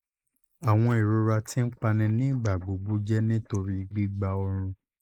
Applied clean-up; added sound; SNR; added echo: neural mask model Resemble Enhance denoiser.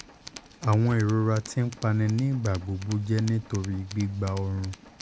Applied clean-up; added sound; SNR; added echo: none; Tools; 18 dB; none.